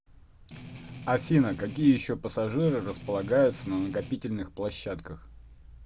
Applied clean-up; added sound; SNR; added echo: none; Strum; 14 dB; none.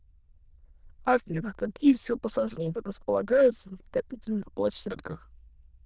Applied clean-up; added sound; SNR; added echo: neural diffusion model UNIVERSE++.